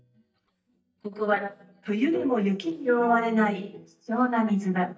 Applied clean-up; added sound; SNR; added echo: neural mask model DeepFilterNet 3.